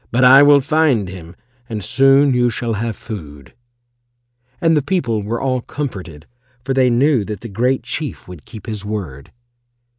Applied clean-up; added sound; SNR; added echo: none; none; none; none.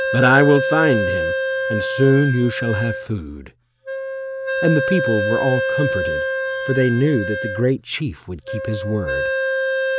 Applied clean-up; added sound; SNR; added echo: none; Wind instrument, woodwind instrument; 2 dB; none.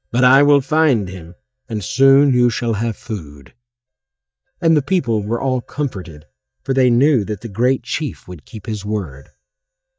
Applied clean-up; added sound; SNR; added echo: neural mask model DeepFilterNet 3.